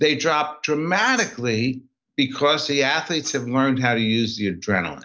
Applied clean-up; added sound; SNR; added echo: none; Tambourine; 19 dB; none.